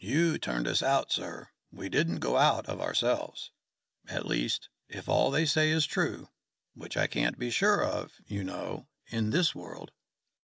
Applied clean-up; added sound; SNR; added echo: none; none; none; none.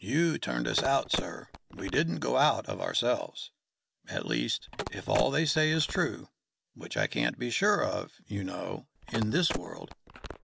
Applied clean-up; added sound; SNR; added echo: none; Telephone; 9 dB; none.